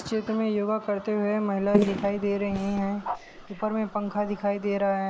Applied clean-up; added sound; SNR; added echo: neural mask model Resemble Enhance denoiser.